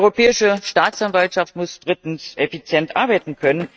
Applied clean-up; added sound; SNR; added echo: neural mask model RNNoise.